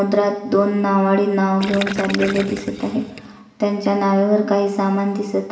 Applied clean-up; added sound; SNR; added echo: none; Gurgling; 11 dB; reverberation time 1.2 s.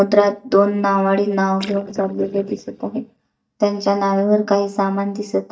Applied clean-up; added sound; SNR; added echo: neural mask model DeepFilterNet 3.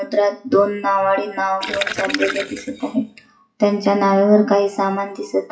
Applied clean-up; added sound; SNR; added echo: classical method WPE with log-MMSE.